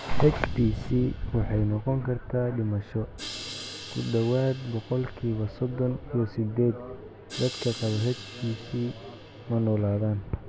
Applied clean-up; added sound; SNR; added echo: none; Crash cymbal; 18 dB; none.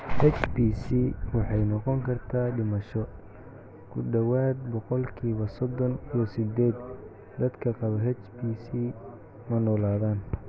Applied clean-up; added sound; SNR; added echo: none; none; none; none.